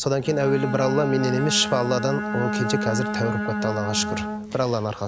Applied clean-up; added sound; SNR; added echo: none; Bowed string instrument; 4 dB; none.